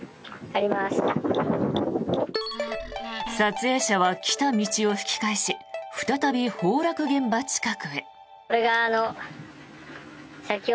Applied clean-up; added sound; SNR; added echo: none; Wood; 12 dB; none.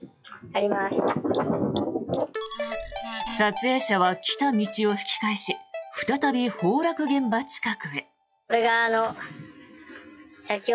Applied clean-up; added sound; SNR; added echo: classical method log-MMSE.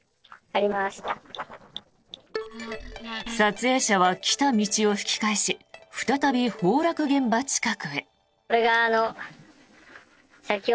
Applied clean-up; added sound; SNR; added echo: neural separator model SepFormer DNS4.